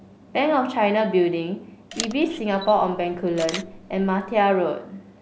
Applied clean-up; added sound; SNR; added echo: none; Camera; 14 dB; none.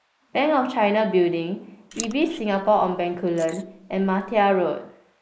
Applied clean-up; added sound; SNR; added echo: neural mask model Resemble Enhance denoiser.